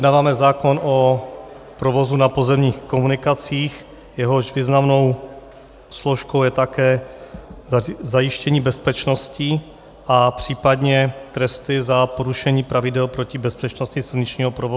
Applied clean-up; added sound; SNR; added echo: none; none; none; none.